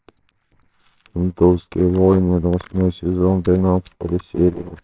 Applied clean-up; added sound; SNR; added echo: neural separator model SepFormer WHAMR!.